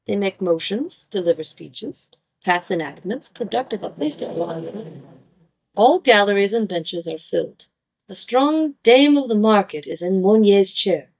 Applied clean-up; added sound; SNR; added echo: neural mask model DeepFilterNet 3.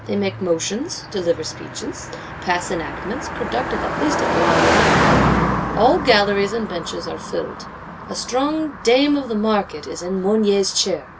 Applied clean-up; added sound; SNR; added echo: none; Car passing by; 2 dB; none.